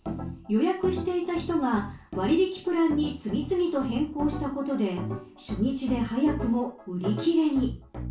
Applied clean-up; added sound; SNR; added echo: none; none; none; reverberation time 0.3 s.